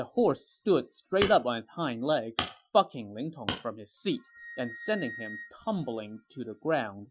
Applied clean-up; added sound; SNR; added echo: classical method Wiener filter.